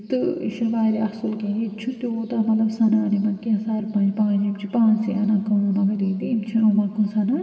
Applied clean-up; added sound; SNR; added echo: none; none; none; reverberation time 2.5 s.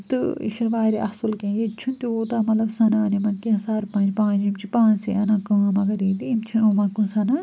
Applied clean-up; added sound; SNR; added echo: none; none; none; none.